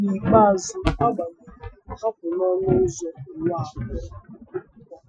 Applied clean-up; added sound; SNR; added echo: classical method Wiener filter.